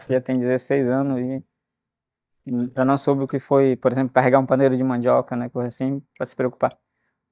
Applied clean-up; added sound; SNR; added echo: neural mask model DeepFilterNet 3.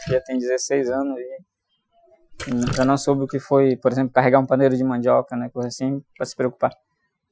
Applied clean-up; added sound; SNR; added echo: classical method Wiener filter.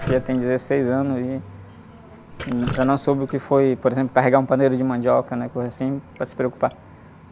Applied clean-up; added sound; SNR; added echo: none; Drip; 16 dB; none.